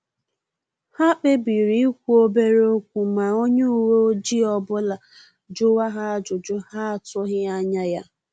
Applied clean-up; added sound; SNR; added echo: none; none; none; none.